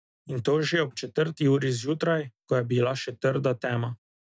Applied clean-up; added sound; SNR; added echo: none; none; none; none.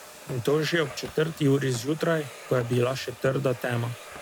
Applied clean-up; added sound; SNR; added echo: none; Domestic sounds, home sounds; 16 dB; none.